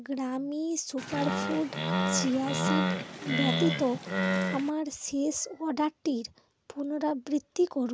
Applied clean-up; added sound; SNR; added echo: none; Animal; -1 dB; none.